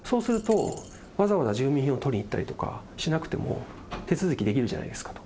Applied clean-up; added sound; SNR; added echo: none; Coin (dropping); 20 dB; none.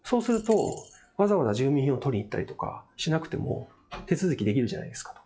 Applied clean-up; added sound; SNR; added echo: classical method log-MMSE.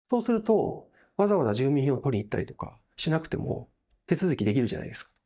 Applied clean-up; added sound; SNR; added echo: neural mask model DeepFilterNet 3.